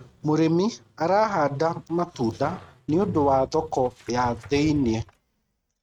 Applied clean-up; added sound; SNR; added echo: neural mask model RNNoise.